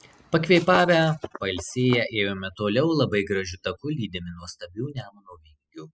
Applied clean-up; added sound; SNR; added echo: classical method spectral subtraction.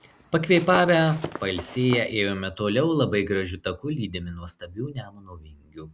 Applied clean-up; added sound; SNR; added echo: none; Walk, footsteps / Run; 11 dB; none.